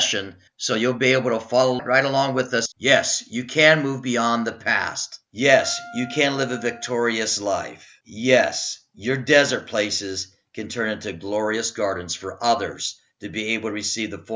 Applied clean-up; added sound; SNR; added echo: none; Wind instrument, woodwind instrument; 18 dB; none.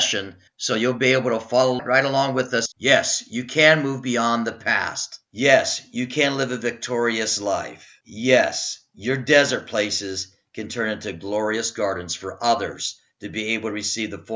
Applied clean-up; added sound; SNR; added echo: none; none; none; none.